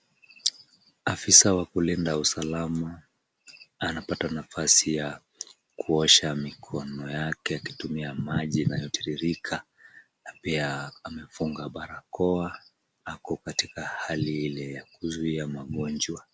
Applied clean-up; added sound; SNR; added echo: none; none; none; none.